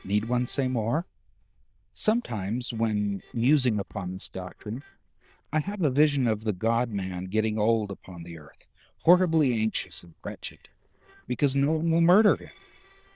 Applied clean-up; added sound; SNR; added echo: neural diffusion model UNIVERSE++.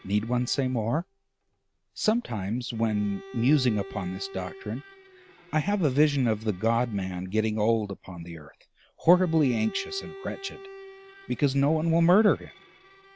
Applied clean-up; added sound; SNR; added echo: none; Bowed string instrument; 20 dB; none.